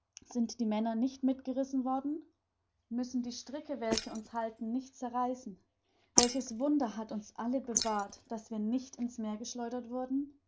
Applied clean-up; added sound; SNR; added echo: neural mask model Resemble Enhance denoiser.